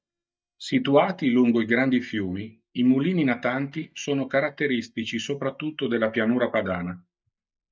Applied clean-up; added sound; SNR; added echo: neural mask model DeepFilterNet 3.